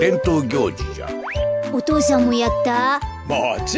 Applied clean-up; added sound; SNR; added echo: none; none; none; none.